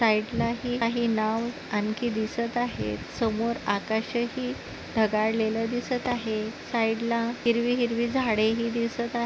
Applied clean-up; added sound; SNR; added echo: none; none; none; none.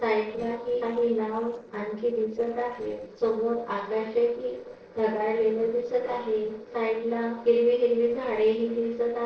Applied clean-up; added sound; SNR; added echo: neural separator model SepFormer DNS4.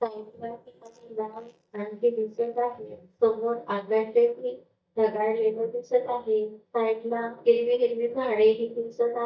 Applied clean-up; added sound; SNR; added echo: neural mask model DeepFilterNet 3.